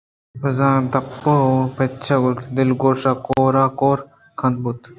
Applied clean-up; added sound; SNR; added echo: none; none; none; none.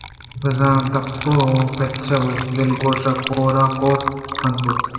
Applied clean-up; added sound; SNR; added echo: none; Water / Liquid; 10 dB; reverberation time 2.2 s.